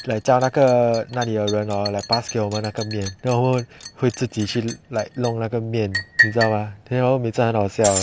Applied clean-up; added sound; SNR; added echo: none; Liquid; 9 dB; none.